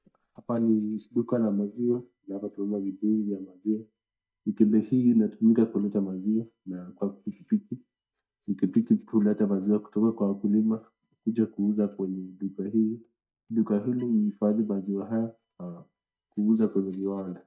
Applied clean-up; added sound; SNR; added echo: neural mask model DeepFilterNet 3.